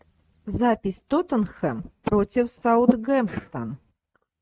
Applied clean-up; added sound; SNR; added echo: neural mask model RNNoise.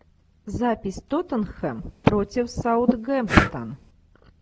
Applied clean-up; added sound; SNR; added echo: none; Breathing; 8 dB; none.